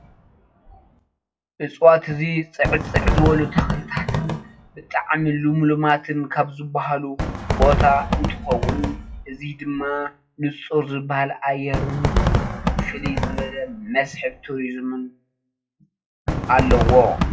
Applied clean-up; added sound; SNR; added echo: classical method WPE with log-MMSE.